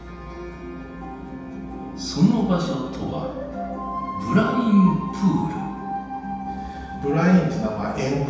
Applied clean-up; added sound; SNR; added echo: none; none; none; reverberation time 1.2 s.